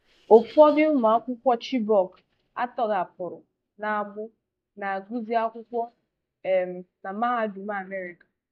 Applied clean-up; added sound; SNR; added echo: neural mask model DeepFilterNet 3.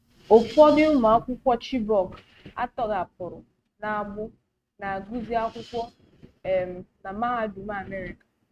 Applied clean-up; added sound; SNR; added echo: neural mask model RNNoise.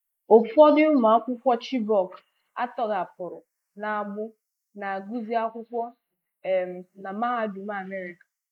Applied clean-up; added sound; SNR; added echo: neural mask model Resemble Enhance denoiser.